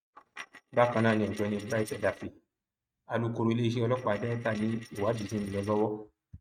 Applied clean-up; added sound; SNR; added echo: neural mask model RNNoise.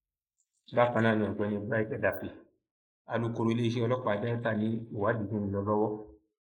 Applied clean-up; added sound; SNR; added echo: neural mask model Resemble Enhance denoiser.